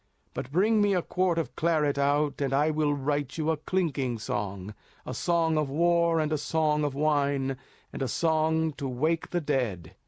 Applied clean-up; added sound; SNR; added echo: none; none; none; none.